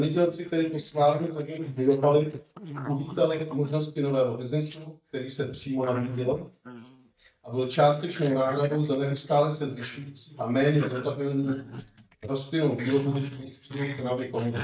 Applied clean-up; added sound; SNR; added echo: neural mask model DeepFilterNet 3.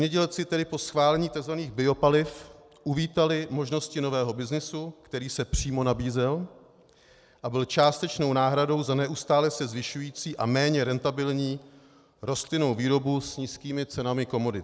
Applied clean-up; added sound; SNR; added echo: none; none; none; none.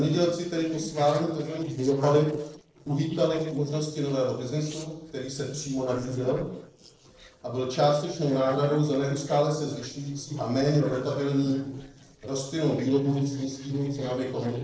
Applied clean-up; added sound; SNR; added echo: neural separator model SepFormer DNS4.